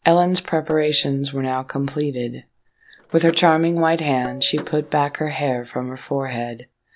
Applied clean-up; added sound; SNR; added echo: none; Tabla + Door / Car; 20 dB; none.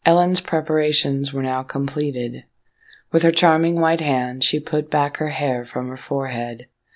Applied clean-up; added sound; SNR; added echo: none; none; none; none.